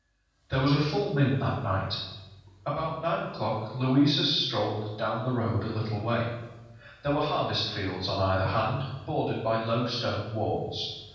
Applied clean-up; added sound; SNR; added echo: none; none; none; reverberation time 1.2 s.